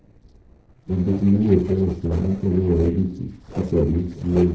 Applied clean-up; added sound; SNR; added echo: neural separator model SepFormer DNS4.